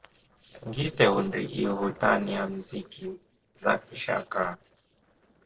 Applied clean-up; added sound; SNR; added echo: neural separator model SepFormer DNS4.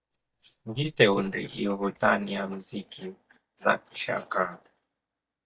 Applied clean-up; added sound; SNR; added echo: neural mask model DeepFilterNet 3.